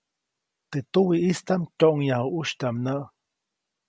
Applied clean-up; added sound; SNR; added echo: none; none; none; none.